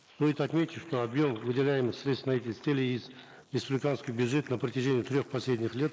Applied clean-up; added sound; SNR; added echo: neural mask model Resemble Enhance denoiser.